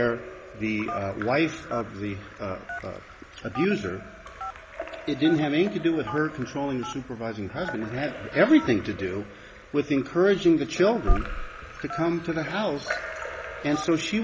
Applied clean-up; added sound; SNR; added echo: none; Drip / Trickle, dribble / Splash, splatter + Telephone; 12 dB; none.